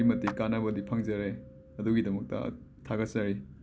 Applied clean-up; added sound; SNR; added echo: none; Clapping + Mallet percussion; 16 dB; none.